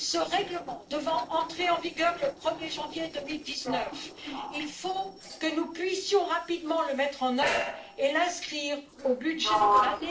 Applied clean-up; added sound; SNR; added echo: neural separator model SepFormer DNS4.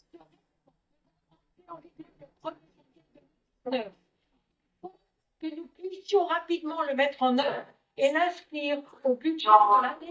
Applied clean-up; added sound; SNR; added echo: neural mask model DeepFilterNet 3.